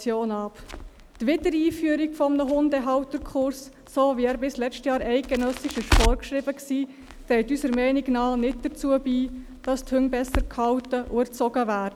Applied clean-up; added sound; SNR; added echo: none; Crackle; 8 dB; none.